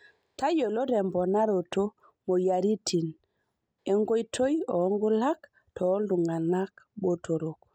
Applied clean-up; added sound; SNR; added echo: none; none; none; none.